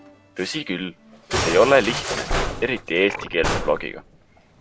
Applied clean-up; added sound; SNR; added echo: none; Musical instrument; 5 dB; none.